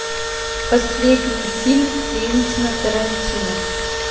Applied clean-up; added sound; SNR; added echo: none; Engine / Drill; 3 dB; reverberation time 0.9 s.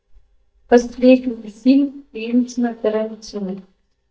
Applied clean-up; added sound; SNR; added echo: neural mask model DeepFilterNet 3.